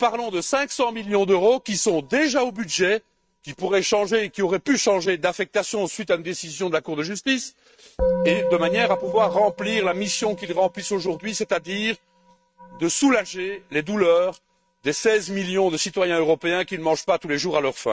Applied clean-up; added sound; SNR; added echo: neural mask model RNNoise.